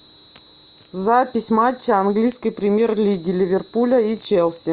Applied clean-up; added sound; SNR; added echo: none; none; none; none.